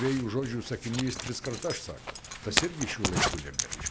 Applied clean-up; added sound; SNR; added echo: none; Zipper (clothing); 0 dB; none.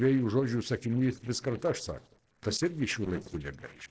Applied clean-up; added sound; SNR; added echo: neural separator model SepFormer DNS4.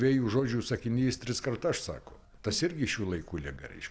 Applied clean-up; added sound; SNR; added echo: none; none; none; none.